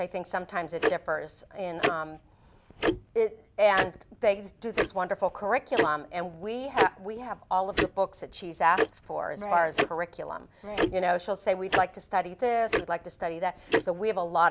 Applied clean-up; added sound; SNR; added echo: none; Tick-tock; 4 dB; none.